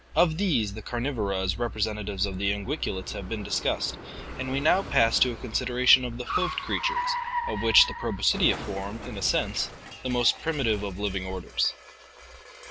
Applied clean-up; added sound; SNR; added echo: none; Car; 10 dB; none.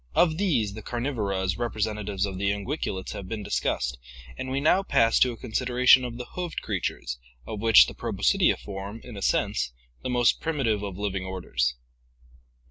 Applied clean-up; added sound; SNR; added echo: none; none; none; none.